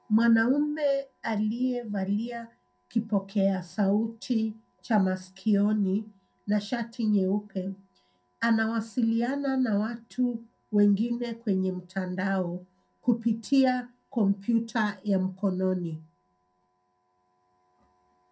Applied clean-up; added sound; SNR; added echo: none; none; none; reverberation time 0.2 s.